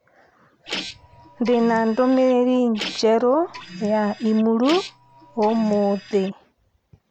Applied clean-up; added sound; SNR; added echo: none; Printer; 14 dB; none.